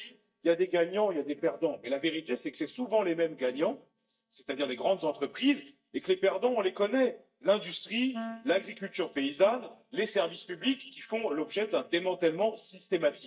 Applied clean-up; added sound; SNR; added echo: neural mask model DeepFilterNet 3.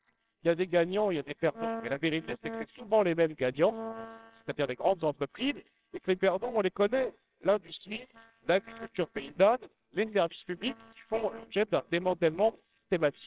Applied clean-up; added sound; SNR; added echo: neural separator model SepFormer WHAMR!.